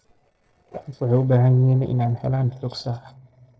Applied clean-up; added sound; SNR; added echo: neural separator model SepFormer DNS4.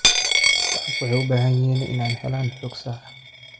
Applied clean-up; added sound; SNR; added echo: none; Coin (dropping); 0 dB; reverberation time 1.8 s.